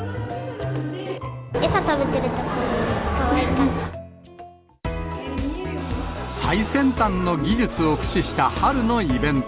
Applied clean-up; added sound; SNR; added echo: none; Crowd; 17 dB; none.